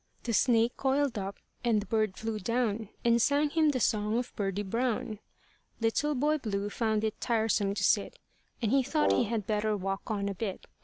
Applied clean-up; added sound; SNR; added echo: none; Brass instrument; 4 dB; none.